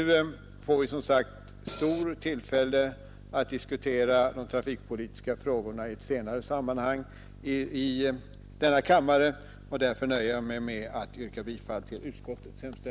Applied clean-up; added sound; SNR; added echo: none; Cymbal; 13 dB; none.